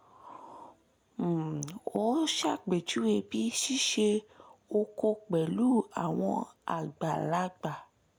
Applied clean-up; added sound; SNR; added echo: none; none; none; none.